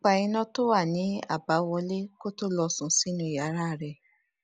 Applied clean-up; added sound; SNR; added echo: none; none; none; none.